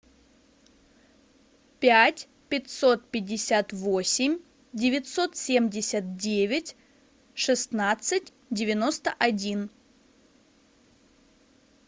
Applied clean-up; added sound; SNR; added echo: none; none; none; none.